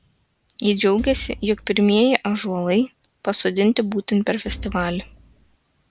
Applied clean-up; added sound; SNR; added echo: none; Thump, thud; 14 dB; none.